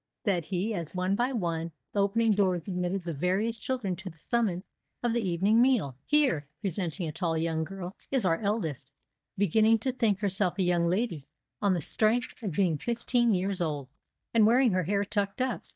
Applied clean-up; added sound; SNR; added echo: neural mask model DeepFilterNet 3.